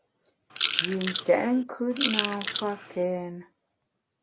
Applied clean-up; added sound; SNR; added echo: none; Chewing, mastication / Crushing; -5 dB; none.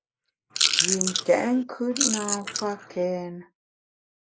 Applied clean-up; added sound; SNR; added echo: neural mask model Resemble Enhance denoiser.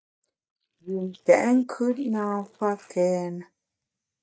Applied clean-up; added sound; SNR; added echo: neural mask model DeepFilterNet 3.